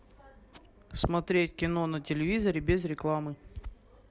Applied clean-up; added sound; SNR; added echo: none; none; none; none.